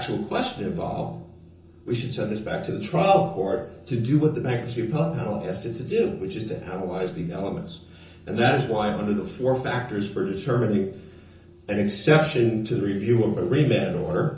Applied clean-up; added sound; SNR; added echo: none; none; none; reverberation time 0.7 s.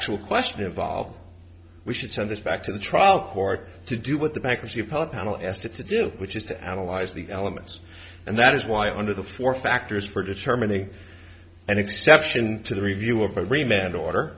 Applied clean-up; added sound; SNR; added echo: none; none; none; none.